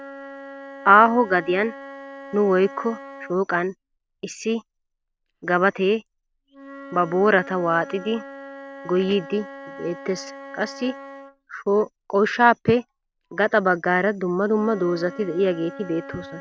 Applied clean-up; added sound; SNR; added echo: none; Wind instrument, woodwind instrument; 17 dB; none.